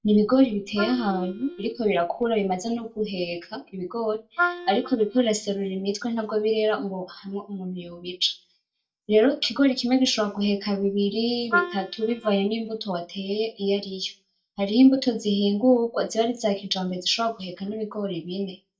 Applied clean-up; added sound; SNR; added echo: neural mask model DeepFilterNet 3.